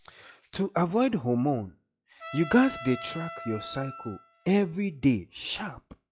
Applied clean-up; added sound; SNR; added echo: classical method log-MMSE.